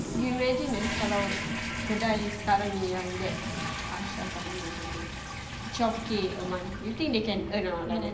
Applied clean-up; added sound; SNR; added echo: none; Toilet flush; 6 dB; none.